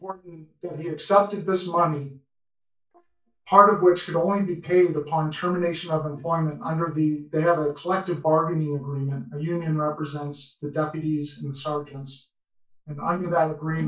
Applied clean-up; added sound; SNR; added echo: neural mask model DeepFilterNet 3.